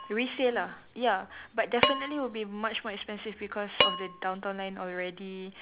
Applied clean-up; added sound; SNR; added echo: none; Dishes, pots, and pans; 3 dB; none.